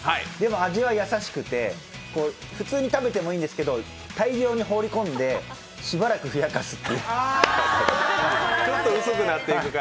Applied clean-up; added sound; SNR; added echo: none; none; none; none.